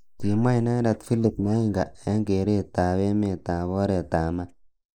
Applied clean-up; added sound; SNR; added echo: neural mask model Resemble Enhance denoiser.